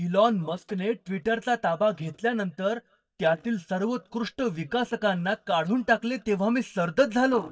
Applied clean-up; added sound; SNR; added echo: neural mask model DeepFilterNet 3.